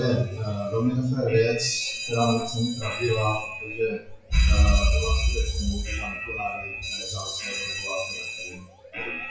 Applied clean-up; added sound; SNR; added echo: classical method WPE with log-MMSE.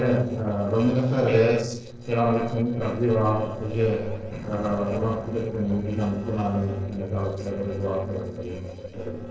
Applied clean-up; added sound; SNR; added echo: neural separator model SepFormer DNS4.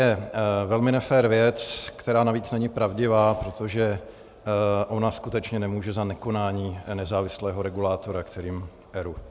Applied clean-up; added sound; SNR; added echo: none; none; none; none.